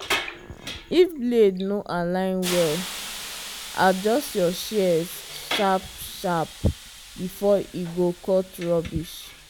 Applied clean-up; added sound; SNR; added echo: none; Hiss; 11 dB; none.